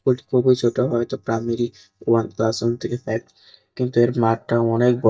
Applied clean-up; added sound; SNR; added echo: neural mask model DeepFilterNet 3.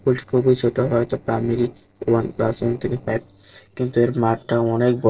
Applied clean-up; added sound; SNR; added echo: neural separator model SepFormer DNS4.